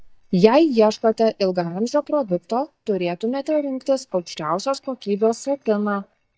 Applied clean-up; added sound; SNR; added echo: neural mask model DeepFilterNet 3.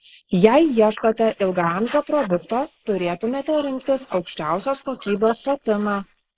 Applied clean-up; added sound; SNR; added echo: neural mask model Resemble Enhance denoiser.